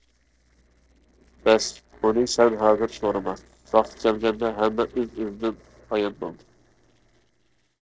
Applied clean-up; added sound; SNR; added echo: neural separator model SepFormer DNS4.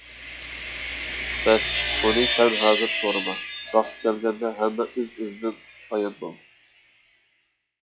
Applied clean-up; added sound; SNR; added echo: classical method log-MMSE.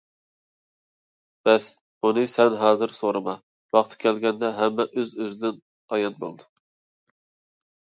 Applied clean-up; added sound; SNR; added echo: none; none; none; none.